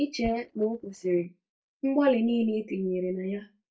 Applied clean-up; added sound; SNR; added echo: neural mask model DeepFilterNet 3.